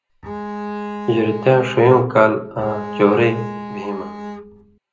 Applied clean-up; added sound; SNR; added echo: none; Bowed string instrument; 11 dB; reverberation time 0.5 s.